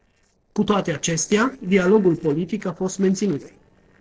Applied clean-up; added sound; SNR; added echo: neural separator model SepFormer DNS4.